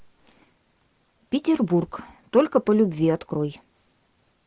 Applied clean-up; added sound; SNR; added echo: none; none; none; none.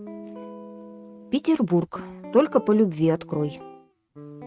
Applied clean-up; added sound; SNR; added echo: neural mask model RNNoise.